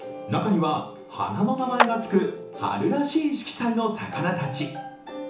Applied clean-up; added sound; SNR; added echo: none; Clapping; 3 dB; reverberation time 0.8 s.